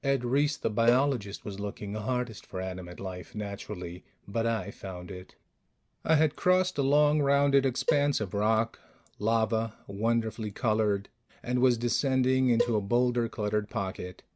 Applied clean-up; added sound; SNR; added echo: none; Cowbell; 9 dB; none.